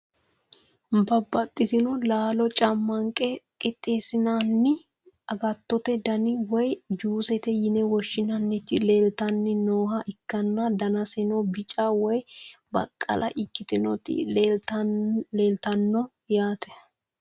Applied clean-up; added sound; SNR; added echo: none; none; none; none.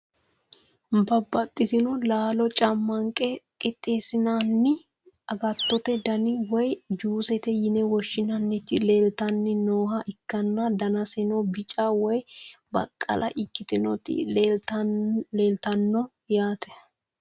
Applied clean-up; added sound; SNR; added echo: none; Animal; 12 dB; none.